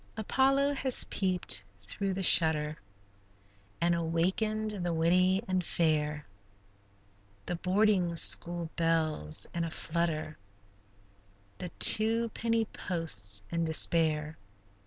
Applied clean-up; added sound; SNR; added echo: none; none; none; none.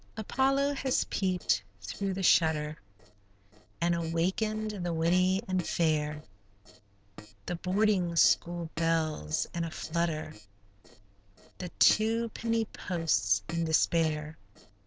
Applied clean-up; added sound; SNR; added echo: neural separator model SepFormer DNS4.